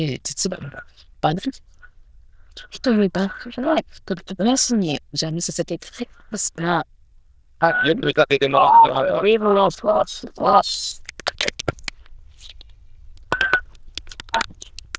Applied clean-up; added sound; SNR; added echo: neural diffusion model UNIVERSE++.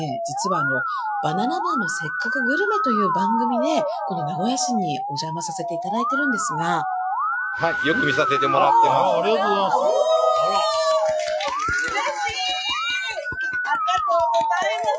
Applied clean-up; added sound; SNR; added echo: classical method Wiener filter.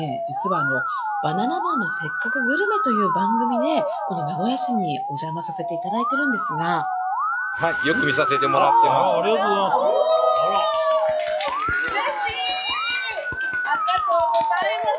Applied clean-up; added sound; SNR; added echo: classical method log-MMSE.